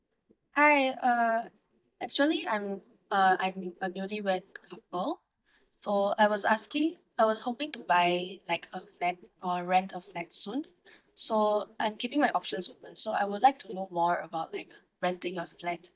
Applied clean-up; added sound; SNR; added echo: neural mask model DeepFilterNet 3.